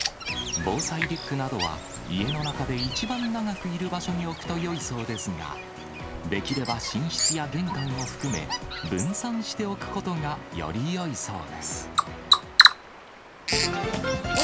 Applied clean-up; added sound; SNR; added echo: none; Bird vocalization, bird call, bird song; 0 dB; none.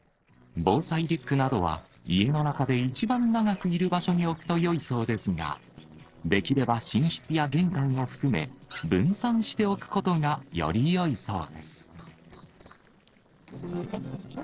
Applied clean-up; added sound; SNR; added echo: neural separator model SepFormer DNS4.